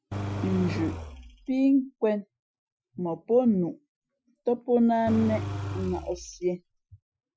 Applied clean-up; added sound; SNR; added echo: classical method Wiener filter.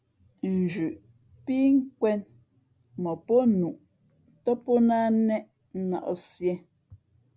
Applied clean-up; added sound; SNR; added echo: none; none; none; none.